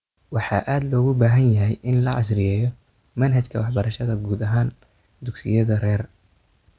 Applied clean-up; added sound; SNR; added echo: none; none; none; none.